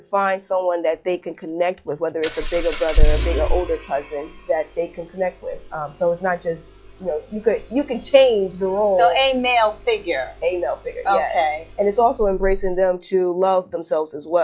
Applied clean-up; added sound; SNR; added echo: classical method log-MMSE.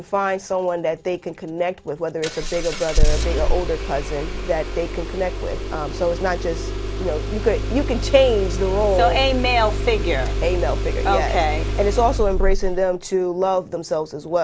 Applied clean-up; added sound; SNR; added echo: none; Engine starting; 1 dB; none.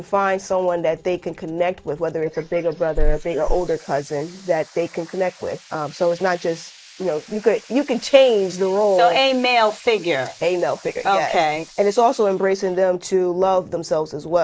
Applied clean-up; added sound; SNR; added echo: neural mask model Resemble Enhance denoiser.